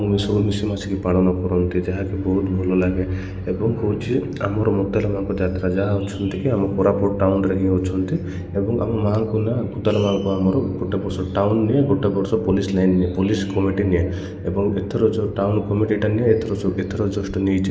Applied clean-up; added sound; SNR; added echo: none; none; none; none.